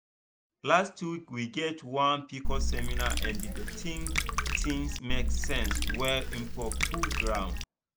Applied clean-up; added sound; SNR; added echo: none; Water / Liquid; -4 dB; none.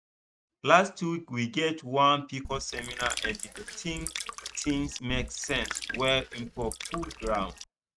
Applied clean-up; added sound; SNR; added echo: neural mask model RNNoise.